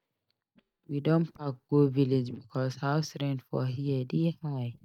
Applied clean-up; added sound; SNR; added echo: neural mask model DeepFilterNet 3.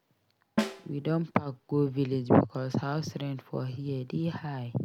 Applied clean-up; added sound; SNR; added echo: none; Snare drum; 6 dB; none.